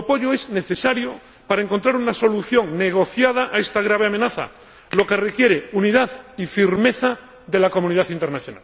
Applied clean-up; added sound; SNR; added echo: none; Crack / Crackle; 15 dB; none.